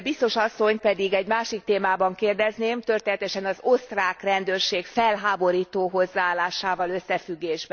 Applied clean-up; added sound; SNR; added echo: none; none; none; none.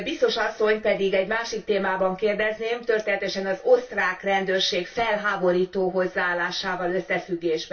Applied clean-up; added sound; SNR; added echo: none; none; none; reverberation time 0.2 s.